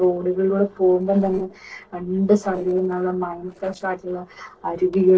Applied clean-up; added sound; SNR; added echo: neural separator model SepFormer DNS4.